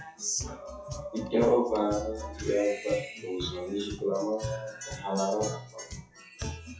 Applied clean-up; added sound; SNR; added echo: classical method WPE with log-MMSE.